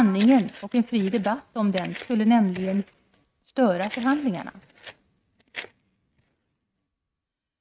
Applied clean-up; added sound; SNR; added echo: neural mask model RNNoise.